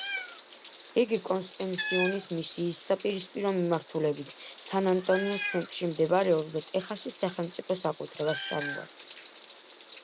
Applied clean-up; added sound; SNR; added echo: none; Meow; 10 dB; none.